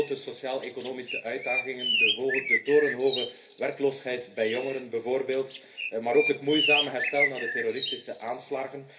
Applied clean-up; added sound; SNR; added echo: none; Bird; 2 dB; reverberation time 0.3 s.